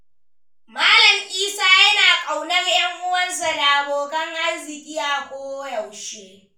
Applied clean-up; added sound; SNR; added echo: none; none; none; reverberation time 0.3 s.